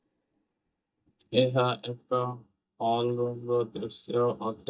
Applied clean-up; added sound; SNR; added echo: neural mask model DeepFilterNet 3.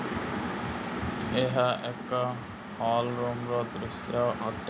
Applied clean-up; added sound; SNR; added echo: none; none; none; none.